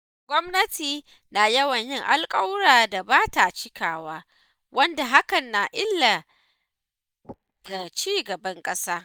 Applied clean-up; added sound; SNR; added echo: neural mask model DeepFilterNet 3.